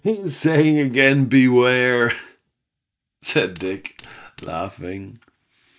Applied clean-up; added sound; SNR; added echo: neural mask model DeepFilterNet 3.